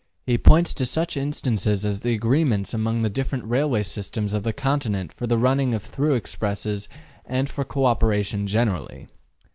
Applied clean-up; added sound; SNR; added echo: none; none; none; none.